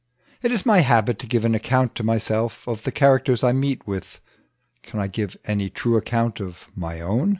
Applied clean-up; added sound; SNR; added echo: none; none; none; none.